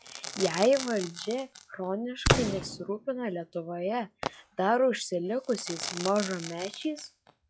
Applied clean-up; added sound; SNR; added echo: classical method log-MMSE.